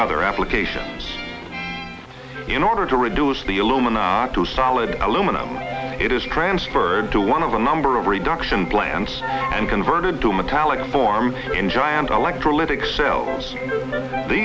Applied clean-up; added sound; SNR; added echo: none; none; none; none.